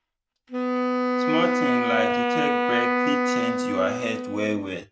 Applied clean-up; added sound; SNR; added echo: none; Wind instrument, woodwind instrument; -4 dB; none.